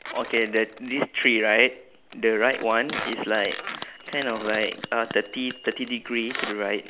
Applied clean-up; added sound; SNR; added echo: none; Bell + Squeak; 12 dB; none.